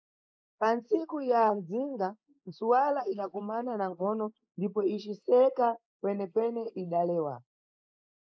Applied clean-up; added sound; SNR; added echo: neural mask model Resemble Enhance denoiser.